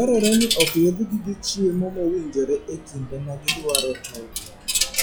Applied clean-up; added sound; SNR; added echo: classical method log-MMSE.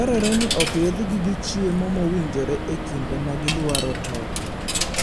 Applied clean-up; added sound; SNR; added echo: none; Coin (dropping); 2 dB; none.